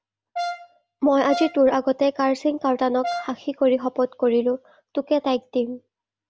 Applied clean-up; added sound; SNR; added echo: none; Brass instrument; 10 dB; none.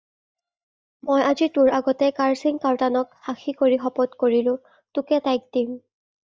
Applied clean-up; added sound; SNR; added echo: neural mask model DeepFilterNet 3.